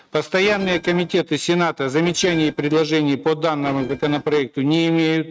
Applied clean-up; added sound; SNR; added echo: neural mask model RNNoise.